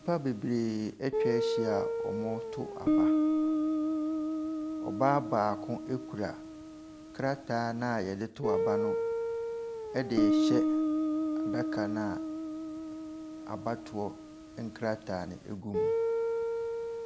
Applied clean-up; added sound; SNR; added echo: none; Guitar; -3 dB; none.